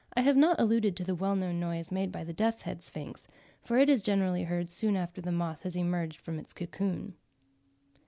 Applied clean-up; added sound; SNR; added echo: none; none; none; none.